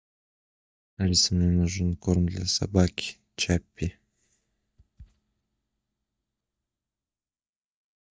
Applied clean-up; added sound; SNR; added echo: neural mask model DeepFilterNet 3.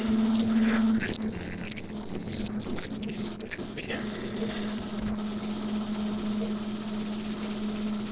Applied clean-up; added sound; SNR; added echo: neural separator model SepFormer DNS4.